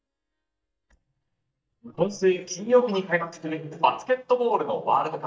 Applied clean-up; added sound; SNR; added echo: neural mask model DeepFilterNet 3.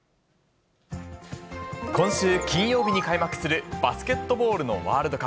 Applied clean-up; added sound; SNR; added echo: none; none; none; none.